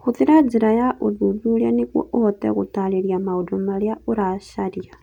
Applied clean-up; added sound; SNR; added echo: none; none; none; none.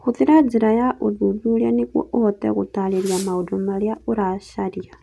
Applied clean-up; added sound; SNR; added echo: none; Fireworks; 19 dB; none.